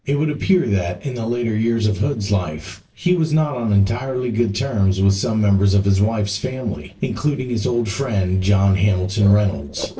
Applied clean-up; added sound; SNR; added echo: neural separator model SepFormer DNS4.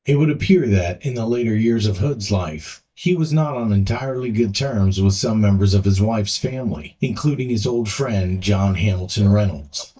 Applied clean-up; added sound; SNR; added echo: neural mask model DeepFilterNet 3.